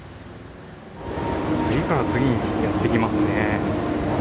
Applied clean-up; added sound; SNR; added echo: none; none; none; none.